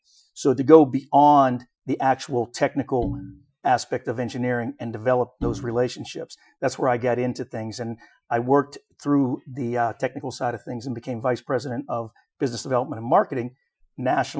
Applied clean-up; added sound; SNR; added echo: classical method Wiener filter.